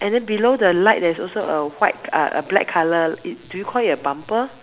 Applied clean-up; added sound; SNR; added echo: none; none; none; none.